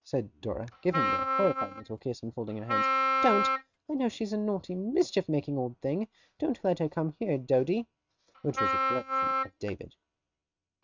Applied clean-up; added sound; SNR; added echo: neural mask model RNNoise.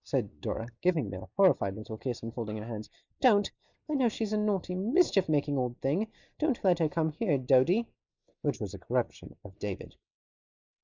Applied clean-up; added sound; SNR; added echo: neural mask model Resemble Enhance denoiser.